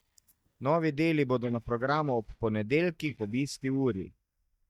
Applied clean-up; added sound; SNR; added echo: neural mask model DeepFilterNet 3.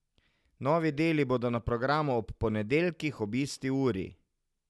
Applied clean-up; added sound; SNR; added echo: none; none; none; none.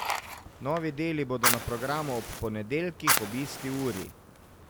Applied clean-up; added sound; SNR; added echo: none; Fire; 0 dB; none.